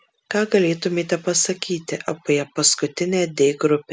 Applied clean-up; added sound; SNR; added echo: none; none; none; none.